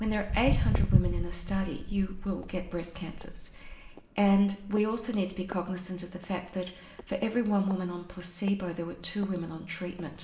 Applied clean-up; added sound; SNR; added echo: none; Walk, footsteps; 3 dB; reverberation time 0.7 s.